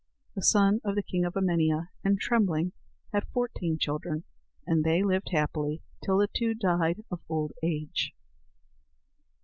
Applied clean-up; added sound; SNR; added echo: none; none; none; none.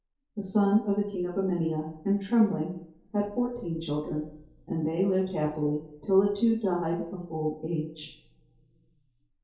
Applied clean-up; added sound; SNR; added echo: none; none; none; reverberation time 2.4 s.